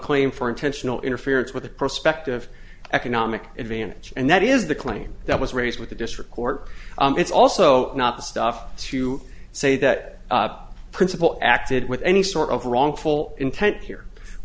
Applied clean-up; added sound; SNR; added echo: none; none; none; none.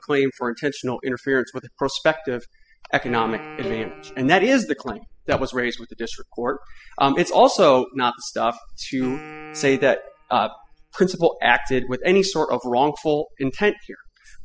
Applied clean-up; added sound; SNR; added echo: classical method spectral subtraction.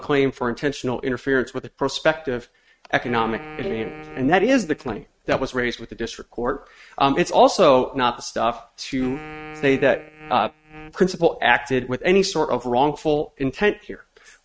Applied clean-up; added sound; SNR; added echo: neural mask model RNNoise.